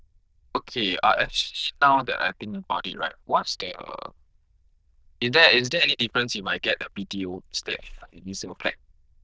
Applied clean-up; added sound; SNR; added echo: neural diffusion model UNIVERSE++.